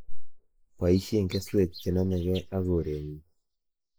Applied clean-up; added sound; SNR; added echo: neural mask model Resemble Enhance denoiser.